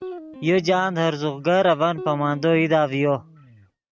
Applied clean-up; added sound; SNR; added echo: neural mask model RNNoise.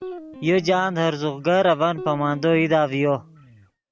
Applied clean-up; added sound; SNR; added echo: none; Guitar; 18 dB; none.